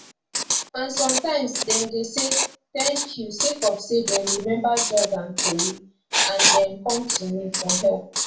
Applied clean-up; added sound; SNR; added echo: none; Writing; -1 dB; reverberation time 0.4 s.